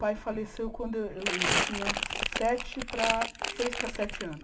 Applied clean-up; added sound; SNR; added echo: none; Crumpling, crinkling; 0 dB; reverberation time 0.2 s.